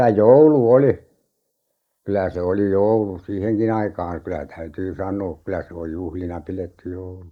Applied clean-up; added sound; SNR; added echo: neural mask model Resemble Enhance denoiser.